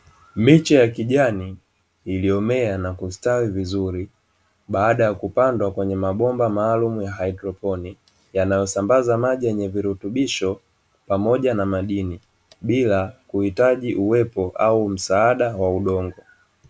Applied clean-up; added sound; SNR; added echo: none; none; none; none.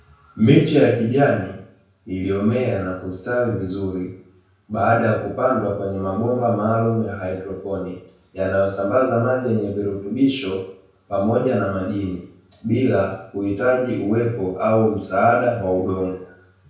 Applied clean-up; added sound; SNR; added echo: none; none; none; reverberation time 0.5 s.